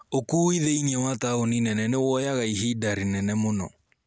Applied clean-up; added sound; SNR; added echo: none; none; none; none.